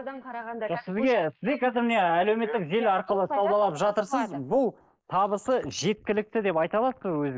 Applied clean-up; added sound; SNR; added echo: neural mask model Resemble Enhance denoiser.